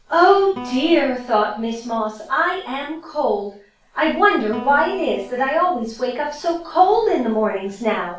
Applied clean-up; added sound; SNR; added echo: none; Guitar; 19 dB; reverberation time 0.4 s.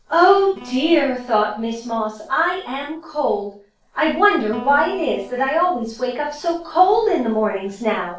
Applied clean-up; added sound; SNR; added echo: neural separator model SepFormer DNS4.